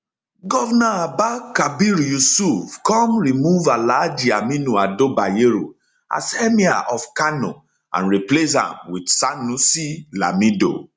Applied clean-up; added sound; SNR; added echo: none; none; none; none.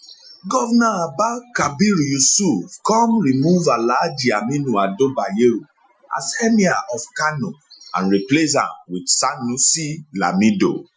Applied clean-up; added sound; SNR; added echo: classical method Wiener filter.